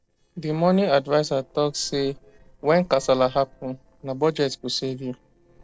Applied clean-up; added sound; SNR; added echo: neural separator model SepFormer DNS4.